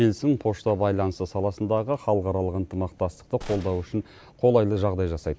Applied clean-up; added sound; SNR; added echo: none; Gunshot, gunfire; 19 dB; none.